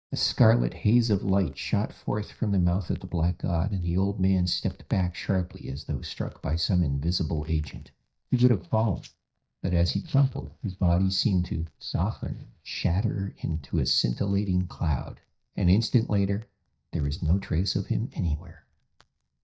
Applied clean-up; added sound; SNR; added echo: neural mask model DeepFilterNet 3.